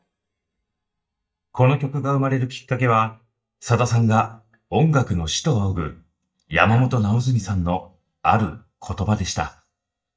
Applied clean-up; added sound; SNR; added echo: neural mask model DeepFilterNet 3.